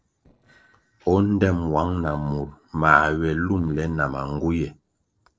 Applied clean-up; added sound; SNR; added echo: neural separator model SepFormer DNS4.